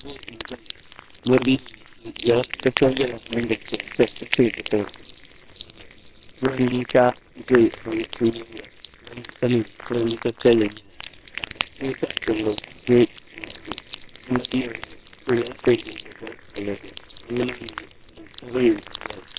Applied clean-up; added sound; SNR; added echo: neural separator model SepFormer WHAMR!.